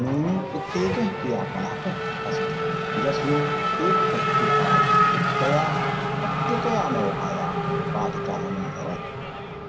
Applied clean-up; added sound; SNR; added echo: none; Race car, auto racing / Accelerating, revving, vroom; -5 dB; reverberation time 0.3 s.